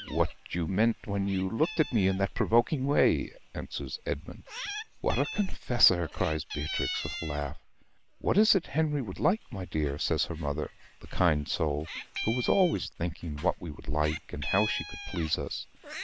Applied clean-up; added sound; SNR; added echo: none; Meow; 13 dB; none.